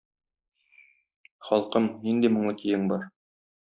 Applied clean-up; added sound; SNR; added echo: neural mask model Resemble Enhance denoiser.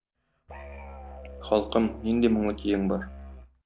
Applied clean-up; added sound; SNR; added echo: none; Musical instrument; 14 dB; none.